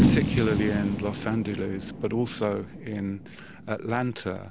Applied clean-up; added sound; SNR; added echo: none; Fireworks; 0 dB; none.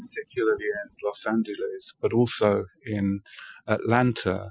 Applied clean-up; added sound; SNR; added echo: classical method Wiener filter.